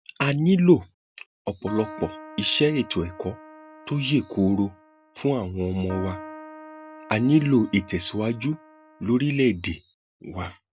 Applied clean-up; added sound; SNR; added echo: none; Keyboard (musical); 18 dB; none.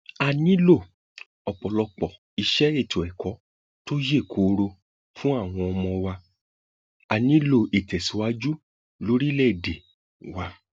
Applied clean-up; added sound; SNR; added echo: none; none; none; none.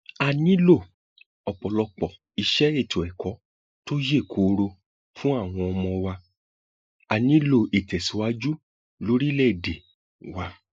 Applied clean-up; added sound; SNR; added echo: neural mask model Resemble Enhance denoiser.